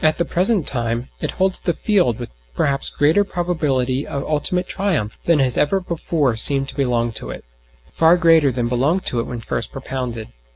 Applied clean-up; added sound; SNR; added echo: none; none; none; none.